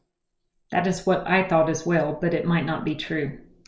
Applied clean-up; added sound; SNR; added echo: none; none; none; none.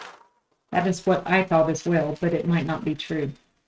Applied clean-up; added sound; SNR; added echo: neural mask model RNNoise.